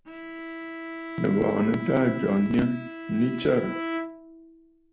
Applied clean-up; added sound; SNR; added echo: none; Bowed string instrument; 10 dB; none.